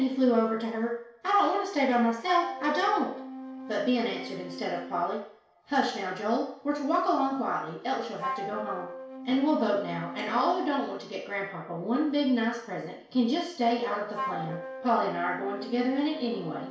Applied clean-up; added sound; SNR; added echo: none; Wind instrument, woodwind instrument; 13 dB; reverberation time 0.6 s.